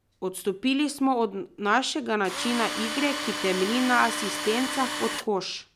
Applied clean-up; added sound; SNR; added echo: none; Tools; 5 dB; none.